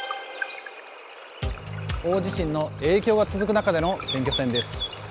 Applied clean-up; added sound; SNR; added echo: none; Water / Bird; 10 dB; none.